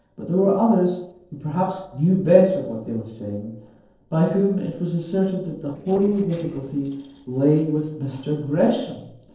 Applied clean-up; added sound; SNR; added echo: neural separator model SepFormer DNS4.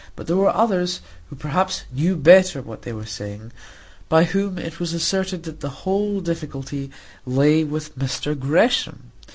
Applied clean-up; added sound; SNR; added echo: none; none; none; none.